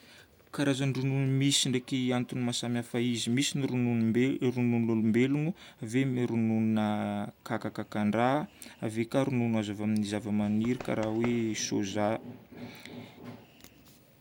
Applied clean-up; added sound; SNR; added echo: none; Run; 15 dB; none.